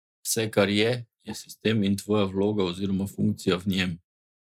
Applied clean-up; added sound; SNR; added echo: neural mask model Resemble Enhance denoiser.